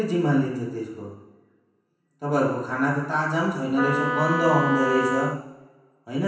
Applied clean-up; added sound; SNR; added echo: none; Wind instrument, woodwind instrument; 2 dB; reverberation time 0.9 s.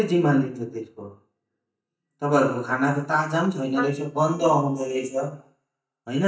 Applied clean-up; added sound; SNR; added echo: neural mask model DeepFilterNet 3.